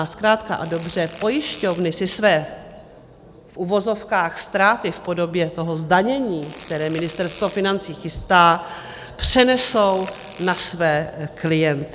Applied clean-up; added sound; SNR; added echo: none; Fart; 20 dB; none.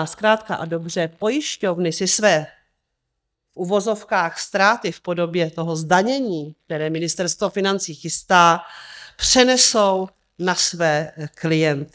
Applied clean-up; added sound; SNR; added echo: neural mask model DeepFilterNet 3.